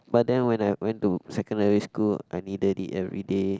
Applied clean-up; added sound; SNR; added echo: none; none; none; none.